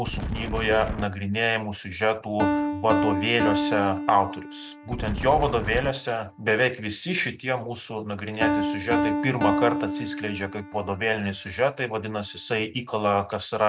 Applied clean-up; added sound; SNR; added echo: none; Wind + Piano; 4 dB; none.